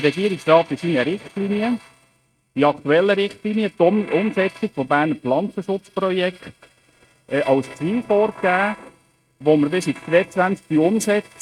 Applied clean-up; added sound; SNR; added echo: neural mask model RNNoise.